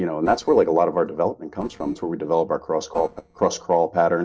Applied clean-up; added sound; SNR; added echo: neural separator model SepFormer DNS4.